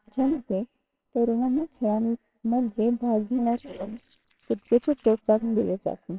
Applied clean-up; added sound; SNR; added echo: neural separator model SepFormer WHAMR!.